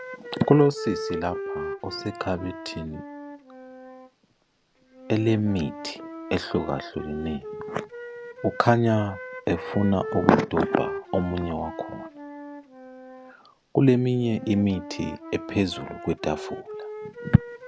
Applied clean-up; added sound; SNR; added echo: none; Wind instrument, woodwind instrument; 11 dB; none.